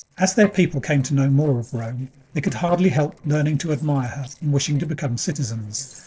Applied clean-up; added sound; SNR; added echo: neural separator model SepFormer DNS4.